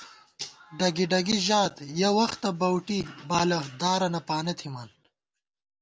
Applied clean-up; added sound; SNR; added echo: none; none; none; none.